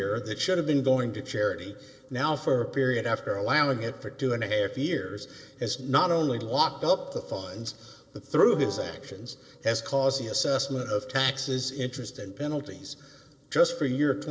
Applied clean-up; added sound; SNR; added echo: neural separator model SepFormer DNS4.